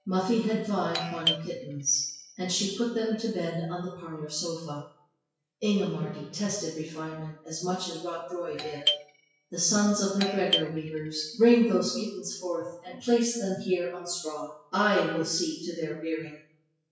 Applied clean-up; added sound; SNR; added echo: classical method WPE with log-MMSE.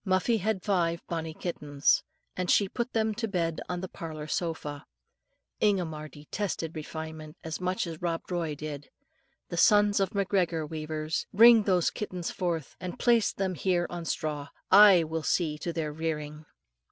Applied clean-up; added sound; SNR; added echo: none; none; none; none.